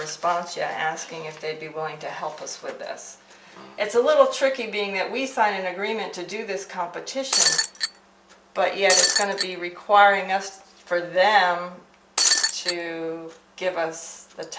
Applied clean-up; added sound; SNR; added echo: none; Shatter; -3 dB; none.